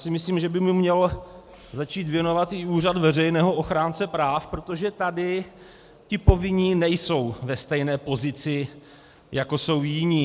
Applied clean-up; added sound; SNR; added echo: none; none; none; none.